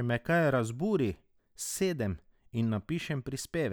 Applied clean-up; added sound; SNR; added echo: none; none; none; none.